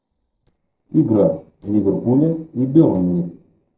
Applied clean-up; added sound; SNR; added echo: neural separator model SepFormer DNS4.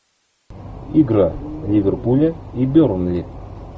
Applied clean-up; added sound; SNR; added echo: none; none; none; none.